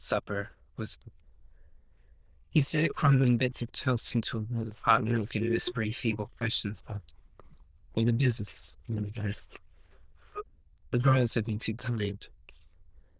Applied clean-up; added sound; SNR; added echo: neural diffusion model UNIVERSE++.